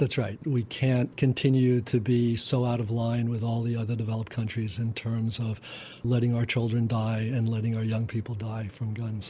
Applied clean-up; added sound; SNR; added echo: none; none; none; none.